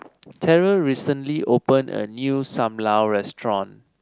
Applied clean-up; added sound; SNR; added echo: none; none; none; none.